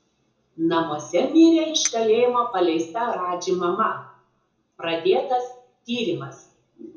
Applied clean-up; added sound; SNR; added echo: none; Chink, clink; 14 dB; reverberation time 0.6 s.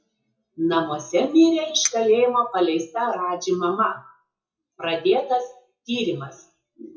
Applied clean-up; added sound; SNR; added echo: classical method WPE with log-MMSE.